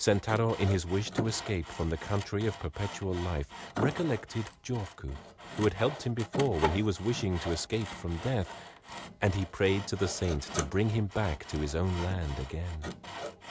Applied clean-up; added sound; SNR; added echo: none; Sawing; 10 dB; none.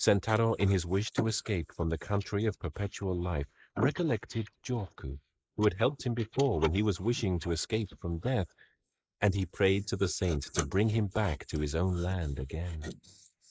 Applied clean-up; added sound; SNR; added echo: neural mask model Resemble Enhance denoiser.